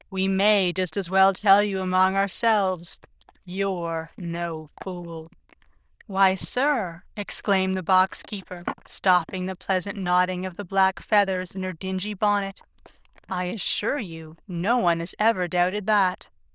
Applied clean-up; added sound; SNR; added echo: neural diffusion model UNIVERSE++.